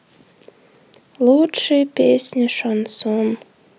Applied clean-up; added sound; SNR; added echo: none; none; none; none.